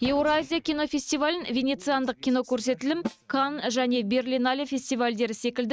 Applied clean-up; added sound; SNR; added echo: neural mask model RNNoise.